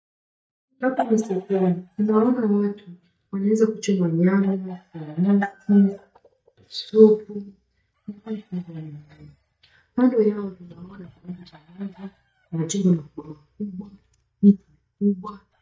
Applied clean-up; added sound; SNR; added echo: neural mask model DeepFilterNet 3.